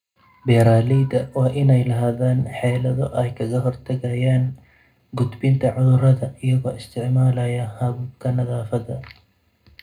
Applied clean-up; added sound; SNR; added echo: none; none; none; reverberation time 0.2 s.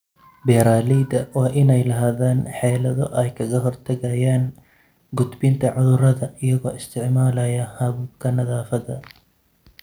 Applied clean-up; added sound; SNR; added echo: none; none; none; none.